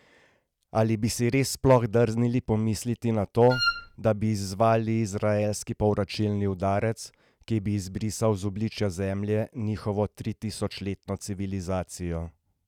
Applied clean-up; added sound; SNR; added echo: none; Wind instrument, woodwind instrument; 3 dB; none.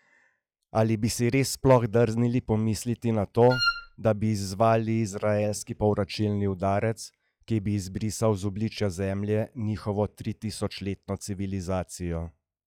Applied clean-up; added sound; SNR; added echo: classical method log-MMSE.